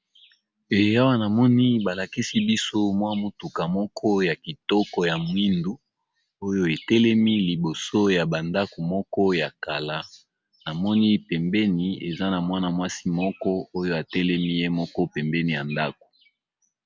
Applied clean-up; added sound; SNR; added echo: none; none; none; none.